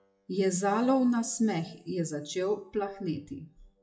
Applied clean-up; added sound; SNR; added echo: classical method WPE with log-MMSE.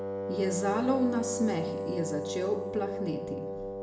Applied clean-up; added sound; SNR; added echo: none; Wind instrument, woodwind instrument; 3 dB; reverberation time 0.8 s.